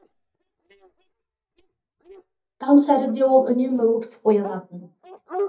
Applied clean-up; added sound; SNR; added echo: neural mask model DeepFilterNet 3.